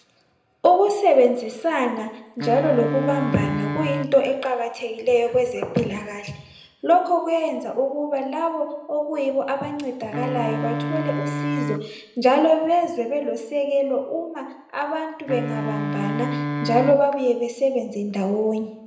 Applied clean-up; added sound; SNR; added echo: none; Wind instrument, woodwind instrument; 6 dB; reverberation time 0.8 s.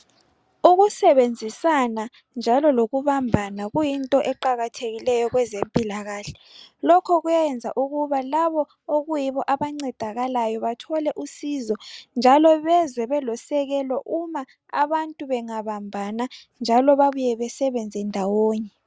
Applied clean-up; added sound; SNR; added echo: none; none; none; none.